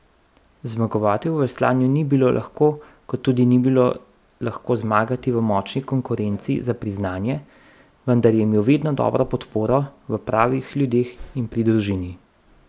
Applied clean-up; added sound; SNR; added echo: none; none; none; none.